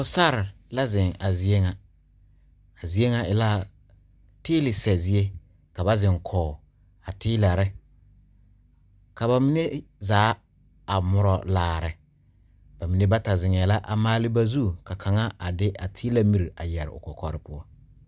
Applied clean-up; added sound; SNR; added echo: none; none; none; none.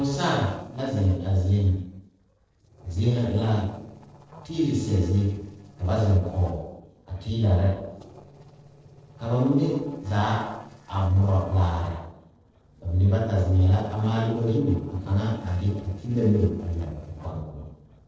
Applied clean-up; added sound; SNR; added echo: neural separator model SepFormer DNS4.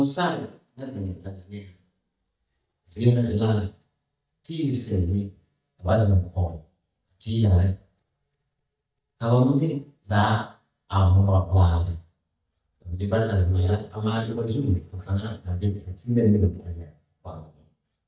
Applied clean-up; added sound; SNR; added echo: neural mask model DeepFilterNet 3.